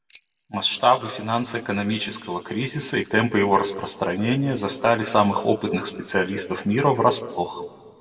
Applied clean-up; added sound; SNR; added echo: none; Bicycle bell; 13 dB; reverberation time 1.4 s.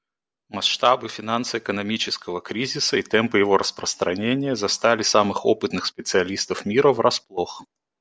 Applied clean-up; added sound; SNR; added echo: none; none; none; none.